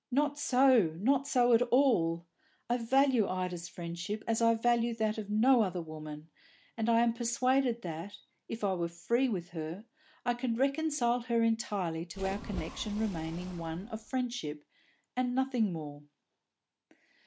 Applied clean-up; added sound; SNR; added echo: none; Splash, splatter; 13 dB; none.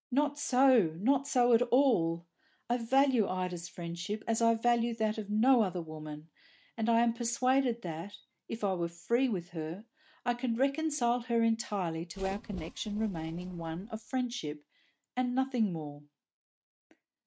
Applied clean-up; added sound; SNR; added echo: neural mask model RNNoise.